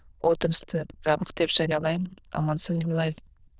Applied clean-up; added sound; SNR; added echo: neural diffusion model UNIVERSE++.